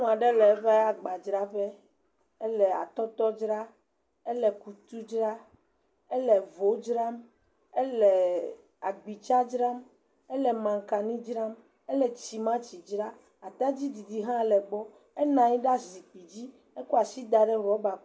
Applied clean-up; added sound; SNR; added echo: none; none; none; none.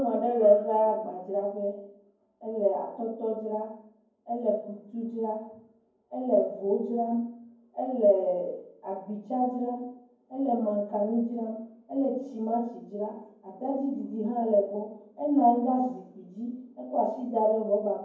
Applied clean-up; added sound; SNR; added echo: none; none; none; reverberation time 0.9 s.